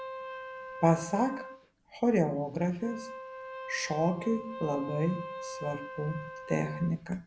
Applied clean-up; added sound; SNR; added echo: none; Wind instrument, woodwind instrument; 11 dB; none.